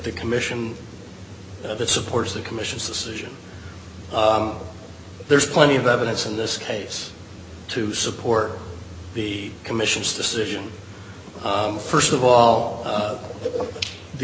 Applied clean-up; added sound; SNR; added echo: none; none; none; none.